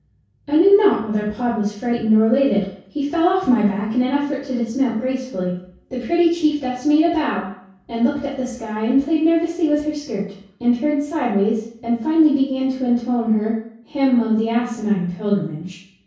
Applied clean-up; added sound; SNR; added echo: none; none; none; reverberation time 0.6 s.